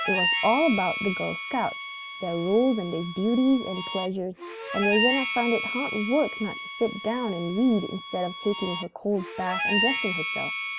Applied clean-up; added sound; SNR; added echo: none; Harmonica; 4 dB; none.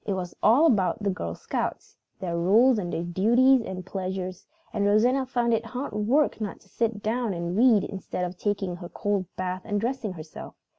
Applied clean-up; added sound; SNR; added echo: none; none; none; none.